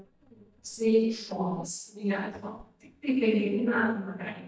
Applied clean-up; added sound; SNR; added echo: neural mask model DeepFilterNet 3.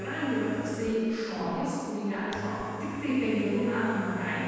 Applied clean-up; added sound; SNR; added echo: none; Domestic sounds, home sounds; 15 dB; reverberation time 2.1 s.